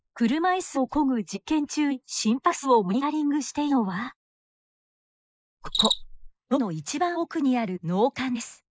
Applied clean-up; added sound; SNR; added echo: neural mask model Resemble Enhance denoiser.